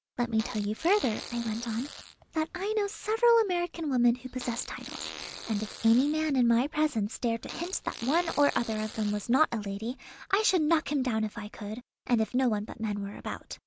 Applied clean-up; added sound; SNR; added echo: none; Fart; 15 dB; none.